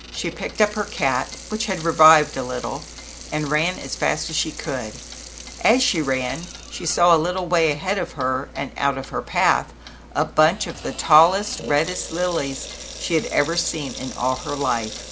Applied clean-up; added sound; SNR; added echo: none; Sink (filling or washing) / Water tap, faucet + Clock; 15 dB; none.